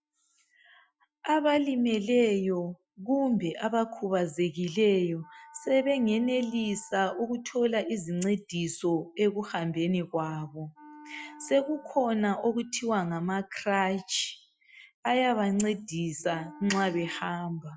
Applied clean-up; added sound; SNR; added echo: classical method Wiener filter.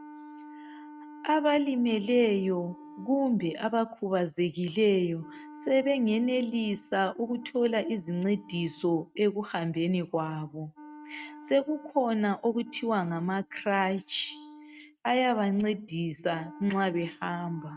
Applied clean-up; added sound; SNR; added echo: neural mask model RNNoise.